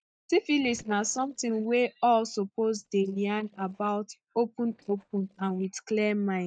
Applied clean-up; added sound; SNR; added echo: neural mask model DeepFilterNet 3.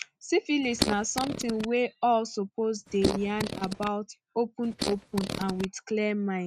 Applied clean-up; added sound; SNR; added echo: neural mask model RNNoise.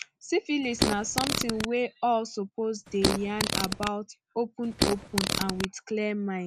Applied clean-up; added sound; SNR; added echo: none; Fart; -1 dB; none.